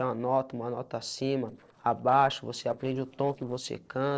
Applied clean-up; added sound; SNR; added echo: neural separator model SepFormer DNS4.